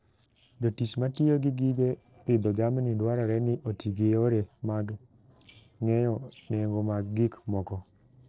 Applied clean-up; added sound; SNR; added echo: neural separator model SepFormer DNS4.